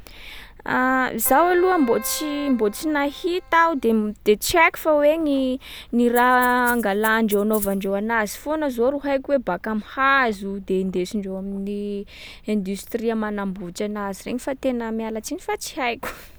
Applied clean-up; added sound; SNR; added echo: none; Rattle (instrument) + Keyboard (musical); 15 dB; none.